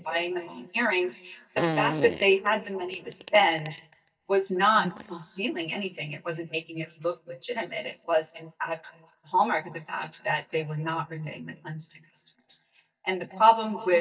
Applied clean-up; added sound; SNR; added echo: neural mask model DeepFilterNet 3.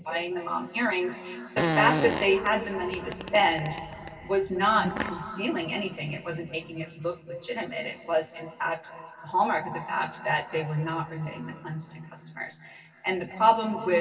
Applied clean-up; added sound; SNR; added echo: none; Fart; 4 dB; reverberation time 3.0 s.